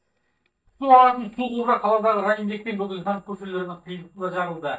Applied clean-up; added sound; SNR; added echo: neural mask model DeepFilterNet 3.